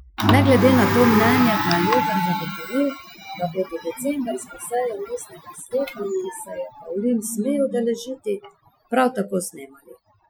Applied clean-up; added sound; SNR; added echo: classical method Wiener filter.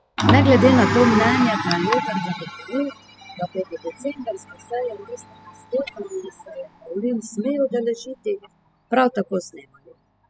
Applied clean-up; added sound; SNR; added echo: classical method spectral subtraction.